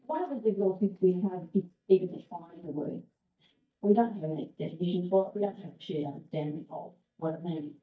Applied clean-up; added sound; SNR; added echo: neural mask model DeepFilterNet 3.